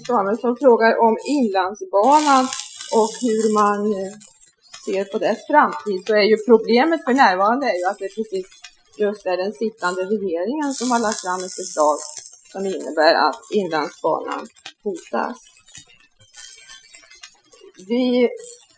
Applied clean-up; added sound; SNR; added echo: classical method Wiener filter.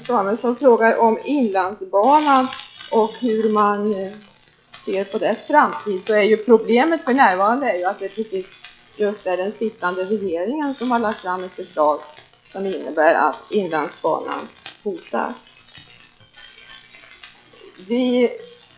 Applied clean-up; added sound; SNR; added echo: classical method log-MMSE.